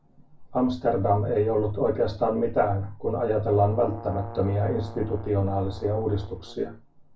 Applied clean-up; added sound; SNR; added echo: none; Brass instrument; 18 dB; reverberation time 0.3 s.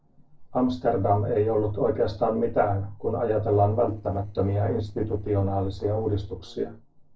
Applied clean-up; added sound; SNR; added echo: neural separator model SepFormer DNS4.